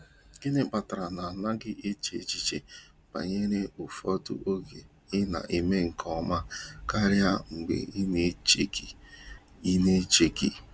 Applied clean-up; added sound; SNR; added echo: none; none; none; none.